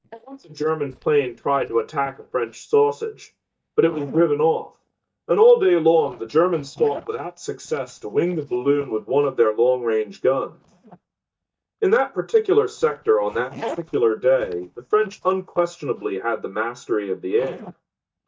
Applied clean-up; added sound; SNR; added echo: neural mask model DeepFilterNet 3.